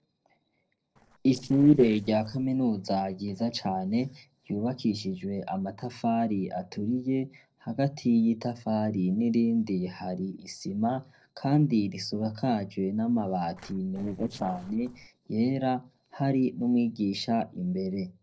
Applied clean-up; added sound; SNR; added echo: neural separator model SepFormer DNS4.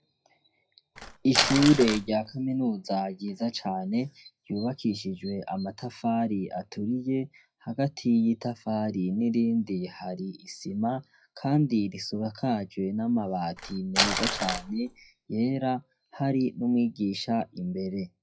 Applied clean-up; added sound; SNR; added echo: classical method WPE with log-MMSE.